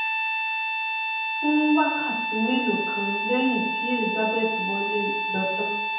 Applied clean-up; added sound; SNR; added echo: none; Harmonica; -1 dB; reverberation time 0.9 s.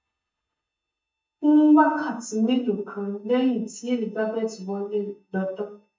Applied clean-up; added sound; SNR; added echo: neural mask model DeepFilterNet 3.